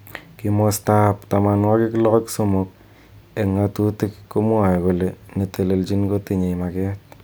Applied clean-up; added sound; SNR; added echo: none; none; none; none.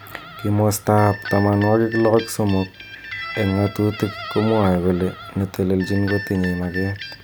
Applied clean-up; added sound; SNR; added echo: none; Guitar; 14 dB; none.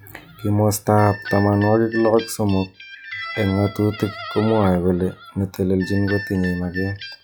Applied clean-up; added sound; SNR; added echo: classical method log-MMSE.